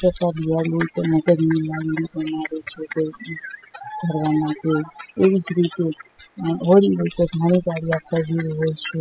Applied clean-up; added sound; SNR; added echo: classical method spectral subtraction.